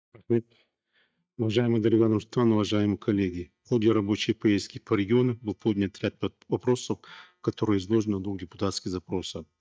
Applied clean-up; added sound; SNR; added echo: neural mask model DeepFilterNet 3.